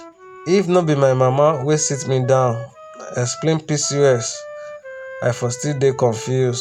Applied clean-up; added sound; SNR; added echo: none; Wind instrument, woodwind instrument; 17 dB; none.